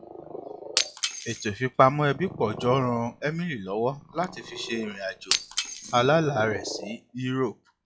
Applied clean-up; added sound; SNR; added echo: classical method log-MMSE.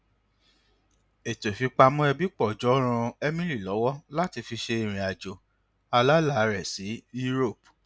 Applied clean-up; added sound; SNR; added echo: none; none; none; none.